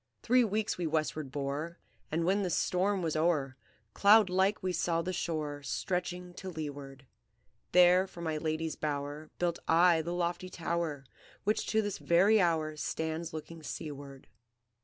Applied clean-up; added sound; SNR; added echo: none; none; none; none.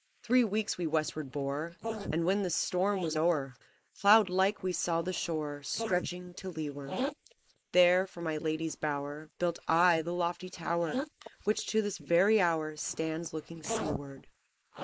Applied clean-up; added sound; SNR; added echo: neural mask model Resemble Enhance denoiser.